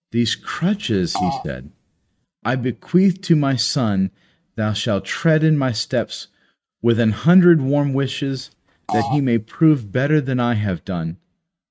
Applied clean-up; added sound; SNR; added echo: neural mask model RNNoise.